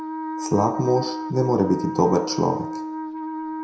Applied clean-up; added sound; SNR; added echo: none; Wind instrument, woodwind instrument; 6 dB; reverberation time 0.6 s.